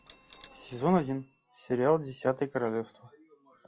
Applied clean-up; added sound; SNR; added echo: classical method log-MMSE.